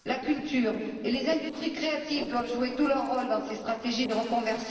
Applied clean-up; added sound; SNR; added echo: neural separator model SepFormer DNS4.